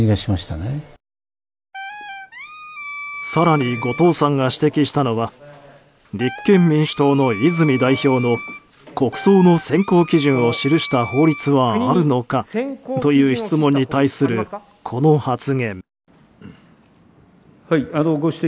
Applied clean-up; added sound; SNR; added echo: none; Wind instrument, woodwind instrument; 13 dB; none.